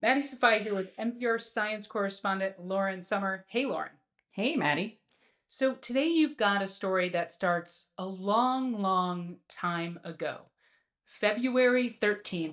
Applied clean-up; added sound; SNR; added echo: neural mask model DeepFilterNet 3.